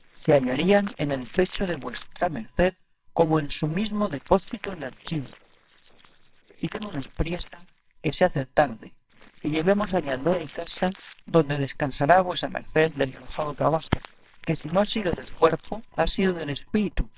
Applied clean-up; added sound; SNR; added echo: neural separator model SepFormer WHAMR!.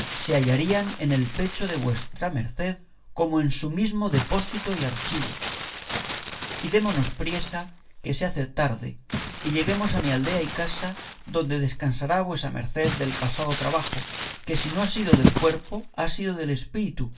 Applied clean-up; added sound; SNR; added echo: none; Crumpling, crinkling; 6 dB; reverberation time 0.2 s.